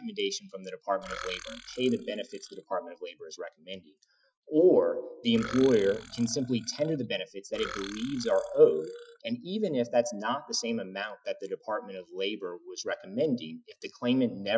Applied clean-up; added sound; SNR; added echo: classical method Wiener filter.